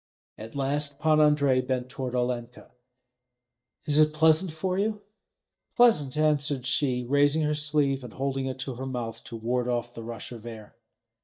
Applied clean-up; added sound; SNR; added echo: neural mask model DeepFilterNet 3.